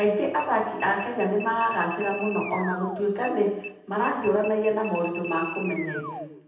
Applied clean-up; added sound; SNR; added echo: none; Alarm; 13 dB; reverberation time 0.9 s.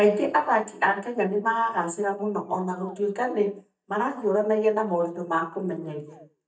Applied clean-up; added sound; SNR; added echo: neural mask model DeepFilterNet 3.